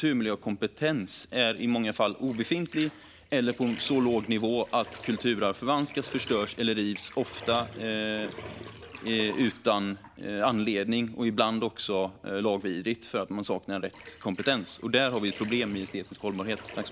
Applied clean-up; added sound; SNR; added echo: none; Bathtub (filling or washing); 17 dB; none.